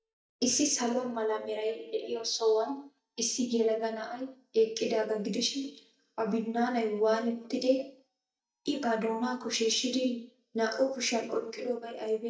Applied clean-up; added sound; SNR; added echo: neural mask model DeepFilterNet 3.